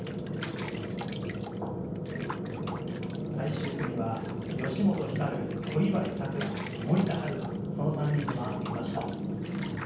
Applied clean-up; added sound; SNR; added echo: none; Bathtub (filling or washing) / Water; 14 dB; reverberation time 0.9 s.